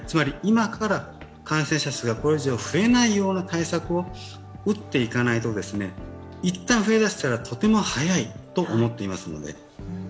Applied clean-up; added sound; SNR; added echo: none; none; none; none.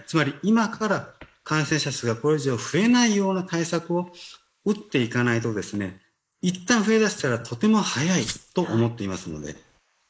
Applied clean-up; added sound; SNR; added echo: neural mask model Resemble Enhance denoiser.